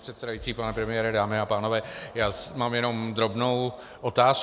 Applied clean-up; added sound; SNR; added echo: none; none; none; none.